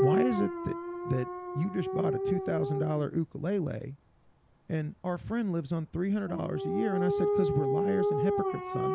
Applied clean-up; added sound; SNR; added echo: none; Dog; 1 dB; none.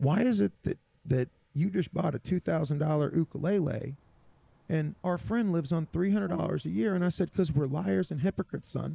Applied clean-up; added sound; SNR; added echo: neural mask model Resemble Enhance denoiser.